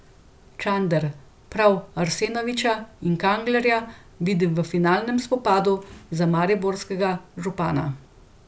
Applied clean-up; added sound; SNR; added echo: none; none; none; none.